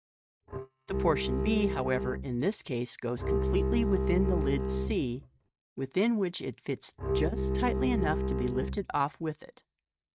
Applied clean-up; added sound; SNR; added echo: neural mask model RNNoise.